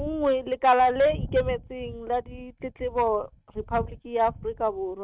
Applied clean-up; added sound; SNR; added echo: neural mask model RNNoise.